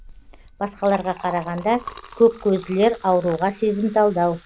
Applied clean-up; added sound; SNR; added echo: none; Liquid; 19 dB; none.